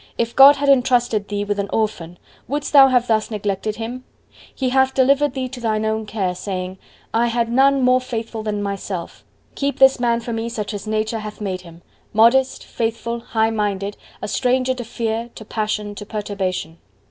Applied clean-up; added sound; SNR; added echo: none; none; none; none.